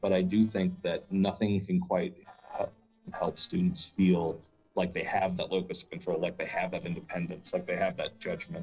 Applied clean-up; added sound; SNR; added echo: neural separator model SepFormer DNS4.